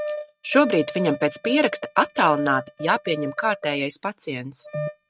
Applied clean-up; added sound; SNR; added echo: neural mask model RNNoise.